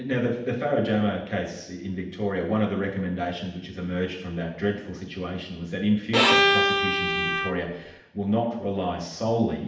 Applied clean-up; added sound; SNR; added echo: none; Bowed string instrument; -5 dB; reverberation time 0.8 s.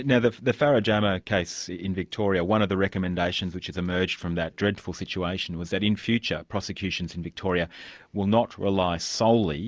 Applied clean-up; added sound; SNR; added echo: none; none; none; none.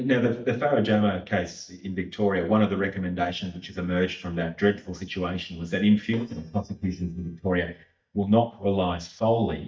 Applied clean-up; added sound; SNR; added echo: neural mask model DeepFilterNet 3.